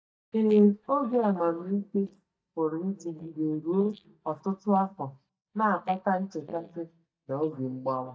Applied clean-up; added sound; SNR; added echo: neural mask model DeepFilterNet 3.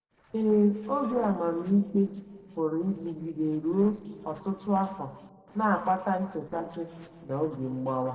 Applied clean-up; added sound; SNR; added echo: neural separator model SepFormer DNS4.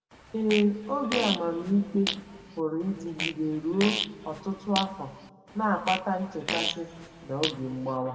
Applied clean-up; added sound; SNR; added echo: none; Fart; 7 dB; reverberation time 1.6 s.